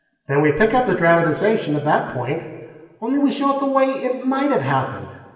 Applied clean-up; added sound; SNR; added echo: none; none; none; reverberation time 1.4 s.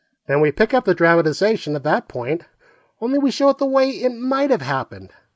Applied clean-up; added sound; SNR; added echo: none; none; none; none.